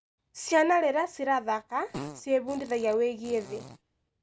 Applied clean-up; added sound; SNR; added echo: none; Fart; 16 dB; none.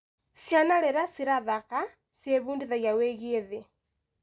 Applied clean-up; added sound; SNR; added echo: none; none; none; none.